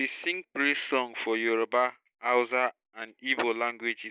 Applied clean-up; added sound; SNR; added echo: none; none; none; none.